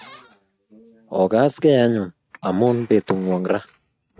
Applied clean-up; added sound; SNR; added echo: neural mask model RNNoise.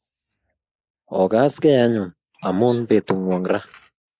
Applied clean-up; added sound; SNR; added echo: neural mask model Resemble Enhance denoiser.